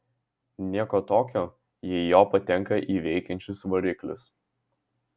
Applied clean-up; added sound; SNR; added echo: none; none; none; none.